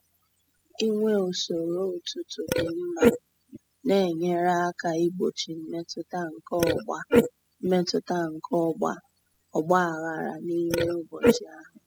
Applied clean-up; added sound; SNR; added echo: classical method spectral subtraction.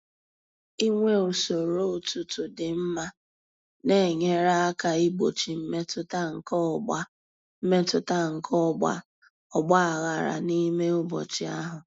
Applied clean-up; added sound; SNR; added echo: none; none; none; none.